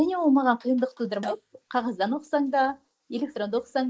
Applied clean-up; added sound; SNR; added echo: neural mask model Resemble Enhance denoiser.